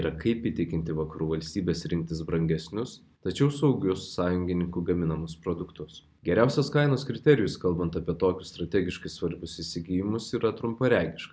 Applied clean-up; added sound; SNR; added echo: none; none; none; none.